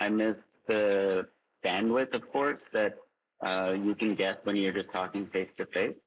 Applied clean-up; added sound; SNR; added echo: neural mask model Resemble Enhance denoiser.